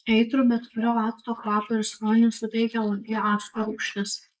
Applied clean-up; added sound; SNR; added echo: neural mask model Resemble Enhance denoiser.